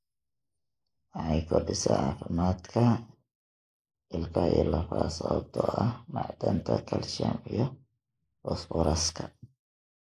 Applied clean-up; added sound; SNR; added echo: neural mask model Resemble Enhance denoiser.